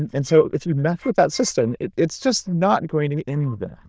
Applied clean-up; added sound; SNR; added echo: neural diffusion model UNIVERSE++.